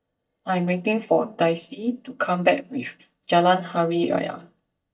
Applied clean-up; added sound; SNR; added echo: neural mask model DeepFilterNet 3.